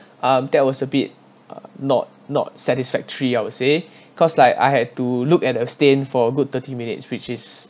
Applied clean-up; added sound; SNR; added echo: none; none; none; none.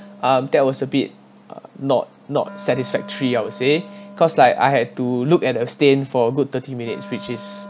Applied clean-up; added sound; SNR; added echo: none; Wind instrument, woodwind instrument; 20 dB; none.